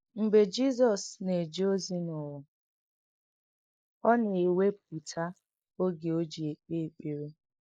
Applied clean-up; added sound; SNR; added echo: neural mask model Resemble Enhance denoiser.